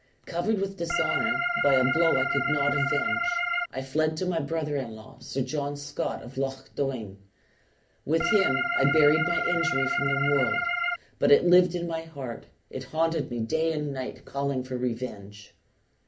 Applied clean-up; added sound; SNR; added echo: none; Organ; -1 dB; reverberation time 0.3 s.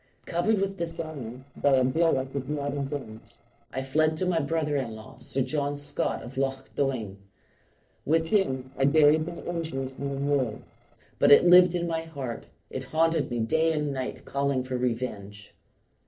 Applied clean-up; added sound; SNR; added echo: neural separator model SepFormer DNS4.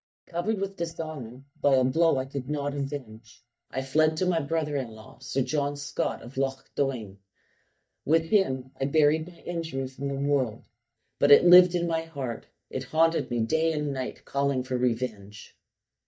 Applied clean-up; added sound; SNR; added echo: neural mask model DeepFilterNet 3.